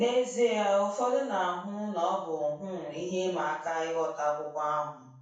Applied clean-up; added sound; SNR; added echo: none; none; none; reverberation time 0.6 s.